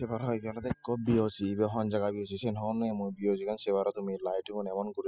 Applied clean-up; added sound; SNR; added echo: classical method spectral subtraction.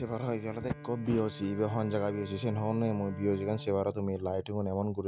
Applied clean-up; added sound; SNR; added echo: none; Bowed string instrument; 15 dB; none.